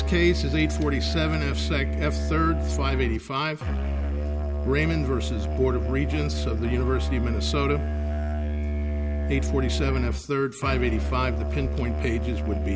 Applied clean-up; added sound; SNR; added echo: none; Musical instrument; -2 dB; none.